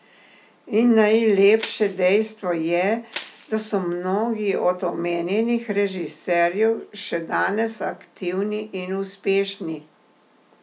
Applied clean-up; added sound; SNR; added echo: none; Crushing; 13 dB; none.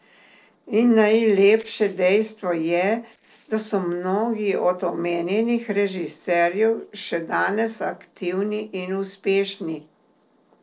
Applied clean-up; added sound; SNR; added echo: neural separator model SepFormer DNS4.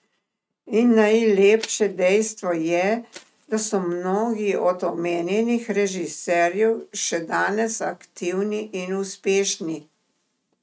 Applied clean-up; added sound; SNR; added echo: neural mask model RNNoise.